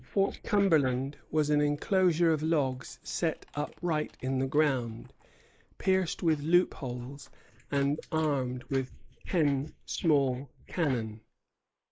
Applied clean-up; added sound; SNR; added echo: neural mask model Resemble Enhance denoiser.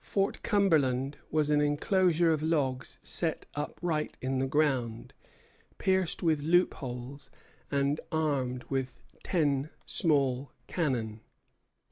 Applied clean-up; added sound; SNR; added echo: none; none; none; none.